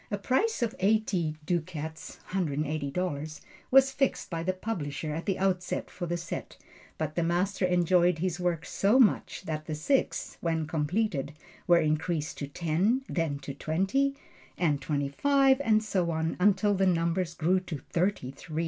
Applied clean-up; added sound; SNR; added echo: none; none; none; none.